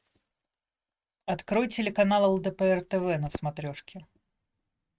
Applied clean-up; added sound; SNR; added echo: neural mask model RNNoise.